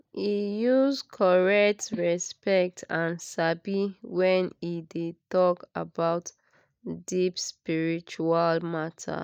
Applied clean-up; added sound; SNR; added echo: neural mask model DeepFilterNet 3.